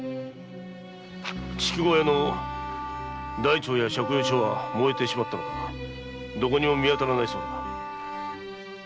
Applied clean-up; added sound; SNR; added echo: none; Bowed string instrument; 7 dB; none.